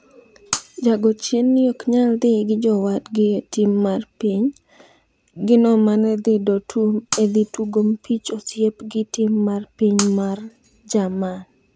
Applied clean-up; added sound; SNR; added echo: none; Shatter; 14 dB; none.